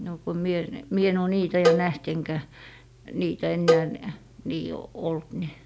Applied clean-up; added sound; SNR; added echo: none; Cowbell; 1 dB; none.